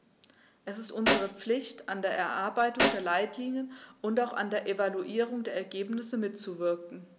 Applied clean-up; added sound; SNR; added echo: none; Snare drum; 1 dB; none.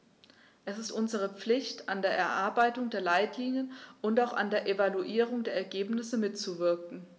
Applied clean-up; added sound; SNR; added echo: none; none; none; none.